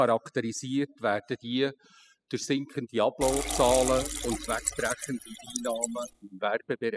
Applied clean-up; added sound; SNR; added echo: classical method spectral subtraction.